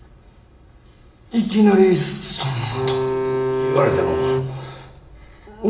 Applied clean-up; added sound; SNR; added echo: none; Bowed string instrument; 1 dB; reverberation time 1.0 s.